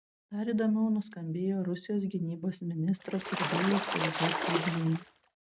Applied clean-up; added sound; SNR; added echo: none; Splash, splatter; 2 dB; none.